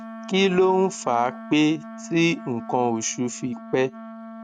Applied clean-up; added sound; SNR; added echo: neural mask model RNNoise.